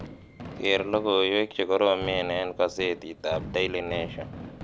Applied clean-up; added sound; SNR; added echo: none; Fireworks; 13 dB; none.